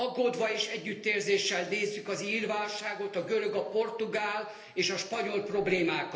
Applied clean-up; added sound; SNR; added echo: none; none; none; reverberation time 1.4 s.